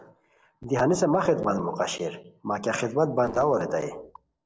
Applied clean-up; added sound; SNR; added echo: neural separator model SepFormer DNS4.